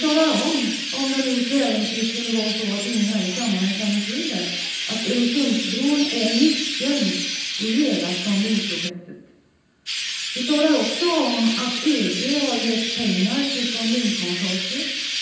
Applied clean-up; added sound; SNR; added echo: none; Chirp, tweet; 4 dB; reverberation time 0.9 s.